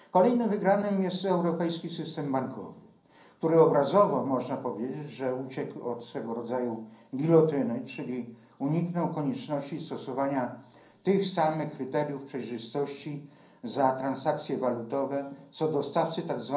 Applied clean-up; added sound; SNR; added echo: none; none; none; reverberation time 0.6 s.